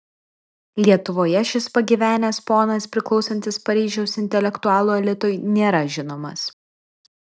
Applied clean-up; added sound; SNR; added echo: none; none; none; none.